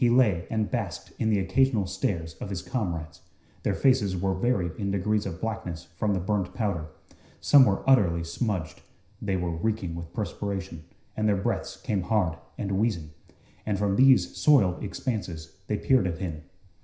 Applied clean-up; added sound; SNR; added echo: none; none; none; reverberation time 0.5 s.